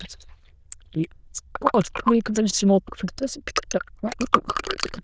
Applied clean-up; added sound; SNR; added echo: neural diffusion model UNIVERSE++.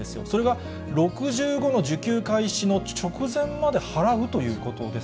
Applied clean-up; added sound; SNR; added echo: none; none; none; none.